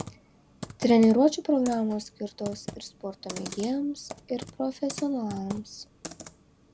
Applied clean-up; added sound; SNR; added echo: none; Computer keyboard; 15 dB; none.